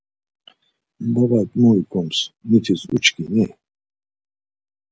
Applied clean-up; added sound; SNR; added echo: none; none; none; none.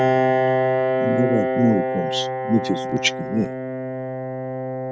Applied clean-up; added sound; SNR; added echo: none; Piano; -3 dB; none.